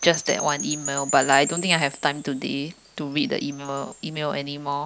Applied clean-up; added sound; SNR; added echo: none; Wind chime / Percussion; 10 dB; none.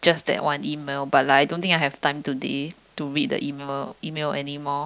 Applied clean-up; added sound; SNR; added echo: none; none; none; none.